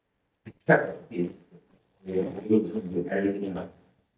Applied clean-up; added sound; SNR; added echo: neural mask model DeepFilterNet 3.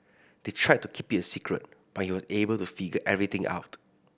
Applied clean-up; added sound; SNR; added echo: none; none; none; none.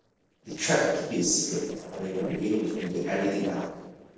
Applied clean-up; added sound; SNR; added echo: neural separator model SepFormer DNS4.